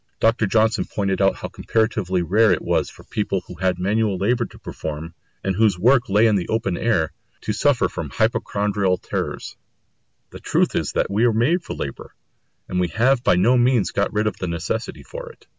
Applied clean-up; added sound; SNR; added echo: none; none; none; none.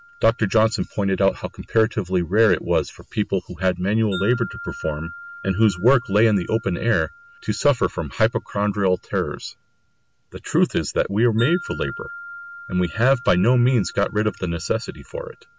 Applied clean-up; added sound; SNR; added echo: none; Wind chime; 19 dB; none.